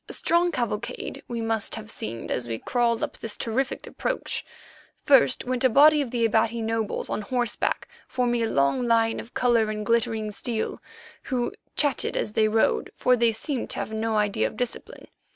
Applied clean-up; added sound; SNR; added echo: none; none; none; none.